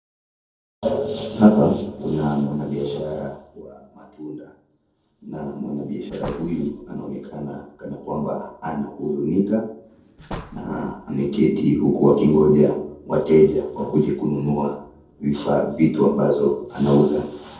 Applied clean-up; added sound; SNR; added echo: neural separator model SepFormer DNS4.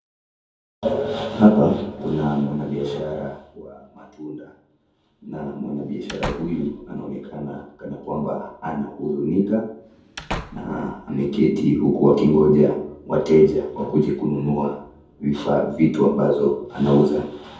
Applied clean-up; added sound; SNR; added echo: none; Slam / Wood; 15 dB; reverberation time 0.6 s.